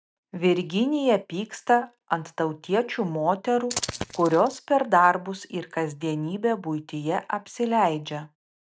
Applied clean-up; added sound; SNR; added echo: neural mask model RNNoise.